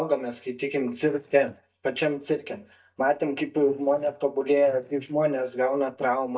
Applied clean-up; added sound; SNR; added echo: neural mask model DeepFilterNet 3.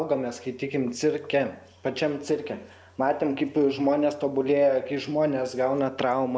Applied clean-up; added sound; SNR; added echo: none; none; none; none.